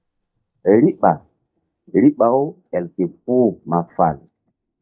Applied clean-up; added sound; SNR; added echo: neural mask model DeepFilterNet 3.